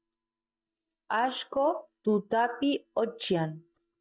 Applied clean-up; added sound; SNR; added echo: neural mask model DeepFilterNet 3.